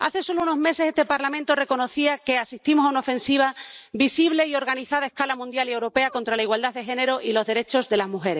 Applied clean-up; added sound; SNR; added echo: neural mask model Resemble Enhance denoiser.